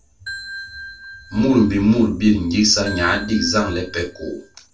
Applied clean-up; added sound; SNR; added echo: none; Ringtone / Bell; 16 dB; reverberation time 0.2 s.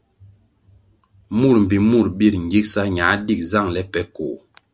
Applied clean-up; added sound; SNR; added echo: none; none; none; none.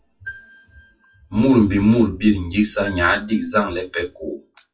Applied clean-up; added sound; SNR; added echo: classical method WPE with log-MMSE.